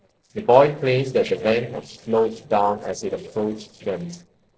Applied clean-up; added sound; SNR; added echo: neural separator model SepFormer DNS4.